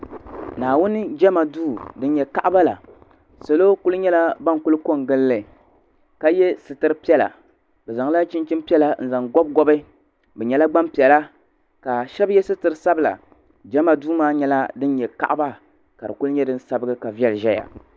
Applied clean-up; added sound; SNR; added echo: none; none; none; none.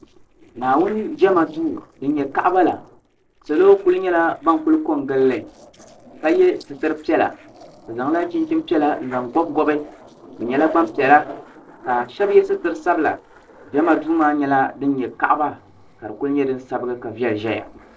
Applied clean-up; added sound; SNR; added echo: neural separator model SepFormer DNS4.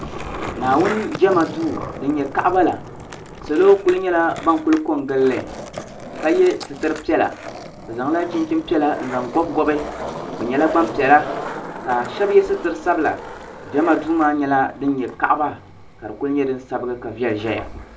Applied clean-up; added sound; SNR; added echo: none; Skateboard; 12 dB; reverberation time 0.2 s.